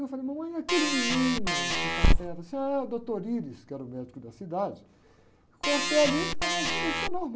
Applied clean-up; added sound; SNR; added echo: none; Organ; 0 dB; none.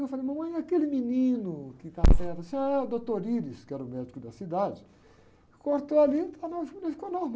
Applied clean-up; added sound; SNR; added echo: none; none; none; none.